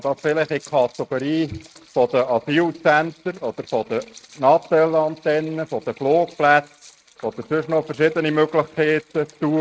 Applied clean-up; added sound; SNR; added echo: neural mask model RNNoise.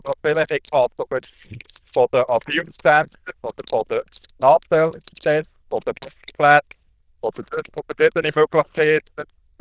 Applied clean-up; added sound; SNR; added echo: neural diffusion model UNIVERSE++.